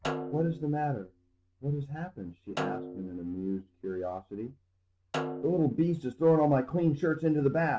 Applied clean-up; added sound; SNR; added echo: none; Snare drum; 11 dB; none.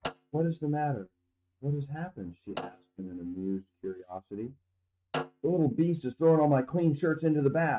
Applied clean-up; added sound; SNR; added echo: neural mask model RNNoise.